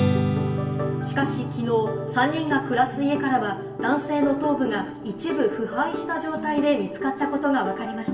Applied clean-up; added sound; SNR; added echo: none; Strum; 6 dB; reverberation time 0.7 s.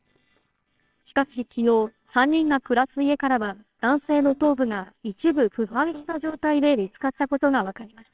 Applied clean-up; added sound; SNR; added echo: neural separator model SepFormer WHAMR!.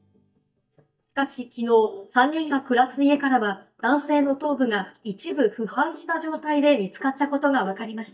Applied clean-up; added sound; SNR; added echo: neural mask model DeepFilterNet 3.